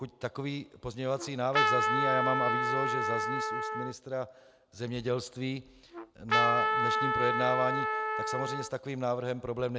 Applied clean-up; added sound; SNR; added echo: none; Trumpet; -4 dB; none.